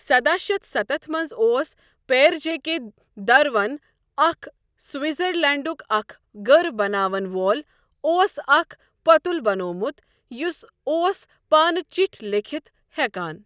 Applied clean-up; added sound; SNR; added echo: none; none; none; none.